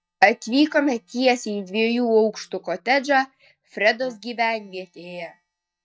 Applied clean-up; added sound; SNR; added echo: neural mask model DeepFilterNet 3.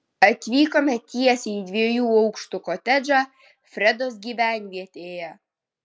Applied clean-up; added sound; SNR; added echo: none; none; none; none.